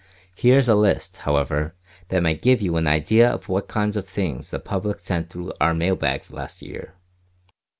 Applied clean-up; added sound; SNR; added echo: none; none; none; none.